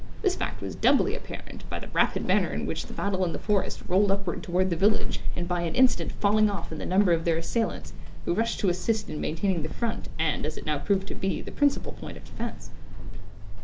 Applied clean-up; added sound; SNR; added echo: none; Squeak / Walk, footsteps; -5 dB; none.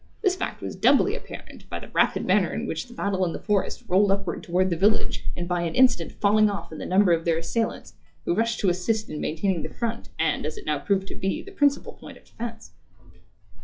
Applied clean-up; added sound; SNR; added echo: classical method log-MMSE.